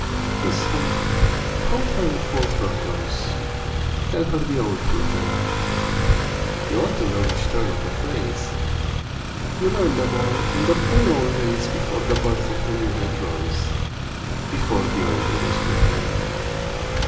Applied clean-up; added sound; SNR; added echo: none; Motorcycle / Accelerating, revving, vroom; -3 dB; reverberation time 1.2 s.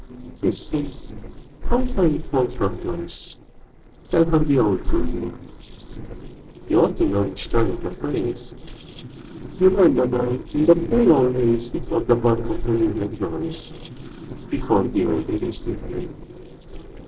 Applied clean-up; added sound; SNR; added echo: neural separator model SepFormer DNS4.